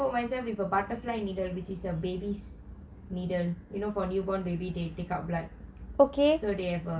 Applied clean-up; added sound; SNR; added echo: none; none; none; none.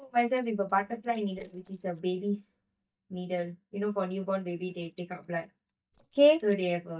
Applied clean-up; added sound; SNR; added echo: neural mask model DeepFilterNet 3.